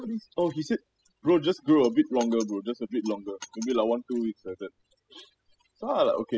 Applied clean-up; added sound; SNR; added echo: classical method spectral subtraction.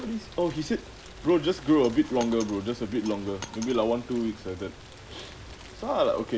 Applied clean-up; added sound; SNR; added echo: none; Coin (dropping) + Rain; 16 dB; none.